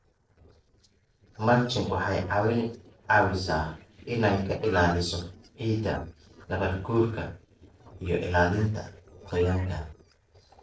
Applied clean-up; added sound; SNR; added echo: neural separator model SepFormer DNS4.